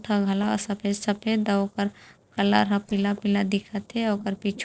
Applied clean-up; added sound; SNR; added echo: neural separator model SepFormer DNS4.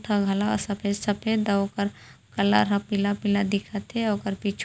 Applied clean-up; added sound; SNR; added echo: none; none; none; none.